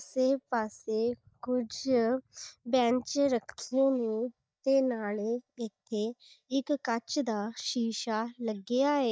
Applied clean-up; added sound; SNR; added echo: neural mask model DeepFilterNet 3.